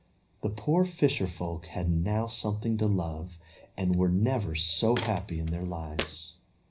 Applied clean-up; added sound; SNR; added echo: none; Walk, footsteps; 11 dB; reverberation time 0.4 s.